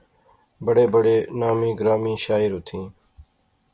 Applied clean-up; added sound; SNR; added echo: none; none; none; none.